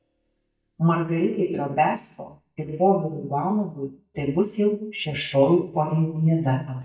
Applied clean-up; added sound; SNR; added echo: neural mask model DeepFilterNet 3.